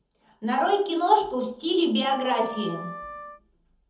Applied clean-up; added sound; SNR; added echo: none; Wind instrument, woodwind instrument; 15 dB; reverberation time 0.6 s.